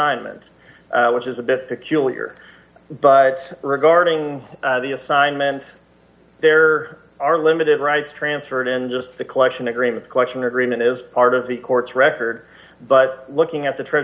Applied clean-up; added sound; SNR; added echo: none; none; none; none.